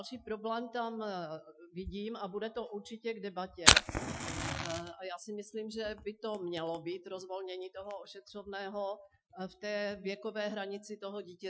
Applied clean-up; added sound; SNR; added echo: classical method Wiener filter.